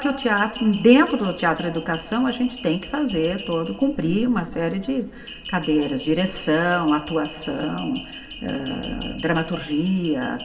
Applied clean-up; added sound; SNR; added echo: none; Bell; 17 dB; reverberation time 3.0 s.